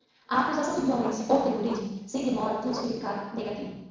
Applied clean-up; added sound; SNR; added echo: neural separator model SepFormer DNS4.